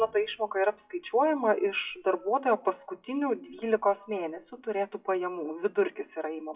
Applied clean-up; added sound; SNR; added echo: classical method WPE with log-MMSE.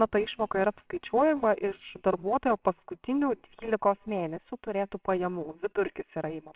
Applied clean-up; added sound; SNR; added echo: neural separator model SepFormer WHAMR!.